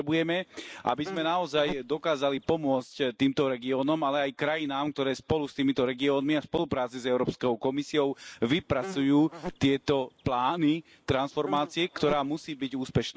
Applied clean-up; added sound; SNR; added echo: neural mask model Resemble Enhance denoiser.